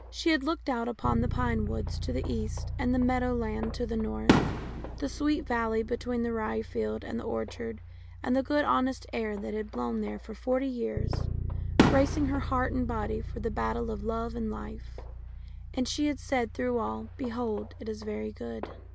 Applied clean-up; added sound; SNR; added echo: none; Fireworks + Bass guitar; 3 dB; none.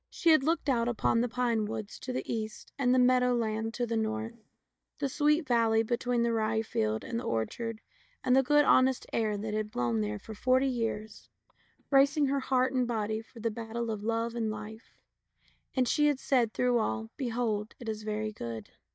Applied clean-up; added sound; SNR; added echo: neural mask model DeepFilterNet 3.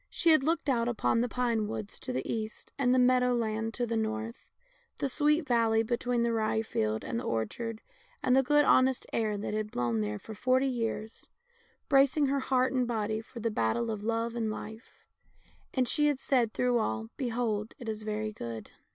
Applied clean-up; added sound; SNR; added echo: none; none; none; none.